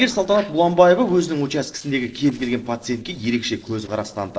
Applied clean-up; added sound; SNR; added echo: neural separator model SepFormer DNS4.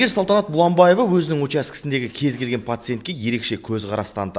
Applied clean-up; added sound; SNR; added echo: none; none; none; none.